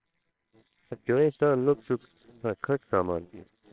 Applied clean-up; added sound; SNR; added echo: neural separator model SepFormer WHAMR!.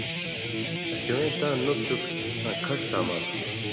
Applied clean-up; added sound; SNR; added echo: none; Guitar; -1 dB; reverberation time 1.8 s.